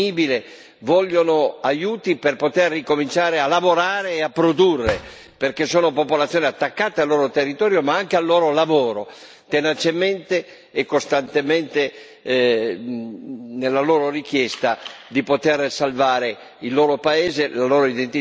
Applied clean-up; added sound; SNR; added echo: none; Drawer open or close; 14 dB; none.